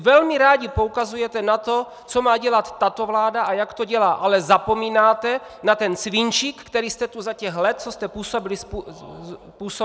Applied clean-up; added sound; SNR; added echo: none; none; none; none.